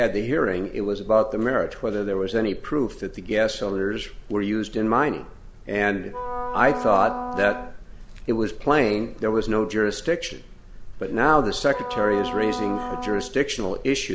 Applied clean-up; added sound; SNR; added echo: none; Wind instrument, woodwind instrument; 9 dB; none.